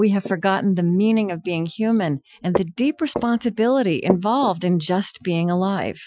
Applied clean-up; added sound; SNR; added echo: classical method Wiener filter.